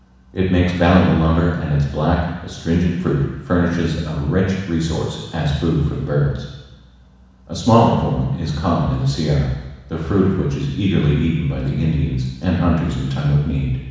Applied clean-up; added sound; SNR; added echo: none; none; none; reverberation time 1.1 s.